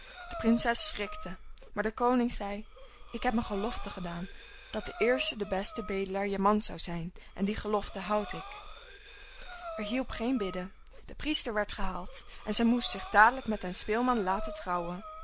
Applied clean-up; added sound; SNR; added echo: none; Breathing; 17 dB; none.